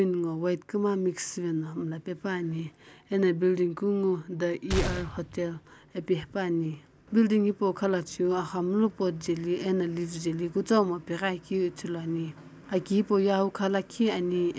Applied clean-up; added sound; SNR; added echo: none; Gunshot, gunfire; 6 dB; none.